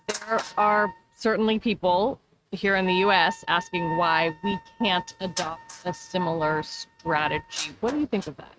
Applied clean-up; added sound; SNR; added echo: neural mask model RNNoise.